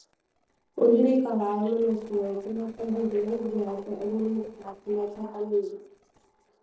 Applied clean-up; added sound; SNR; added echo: neural separator model SepFormer DNS4.